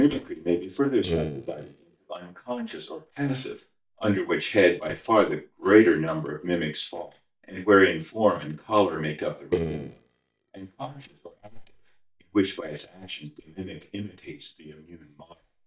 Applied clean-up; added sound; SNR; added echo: neural mask model DeepFilterNet 3.